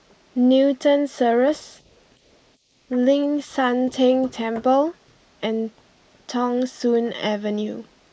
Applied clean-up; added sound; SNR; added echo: neural mask model Resemble Enhance denoiser.